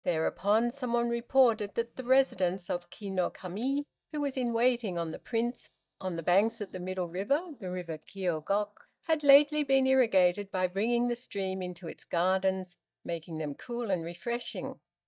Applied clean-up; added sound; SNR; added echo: neural mask model DeepFilterNet 3.